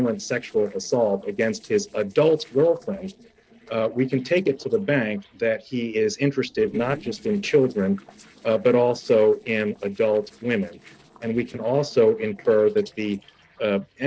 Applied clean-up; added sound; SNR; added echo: neural separator model SepFormer DNS4.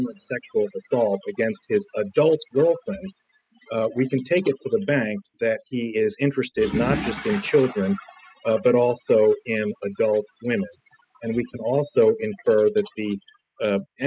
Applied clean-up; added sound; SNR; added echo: classical method spectral subtraction.